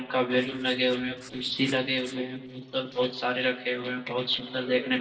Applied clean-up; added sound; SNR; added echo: neural separator model SepFormer DNS4.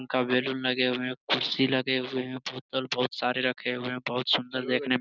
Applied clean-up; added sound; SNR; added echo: none; none; none; none.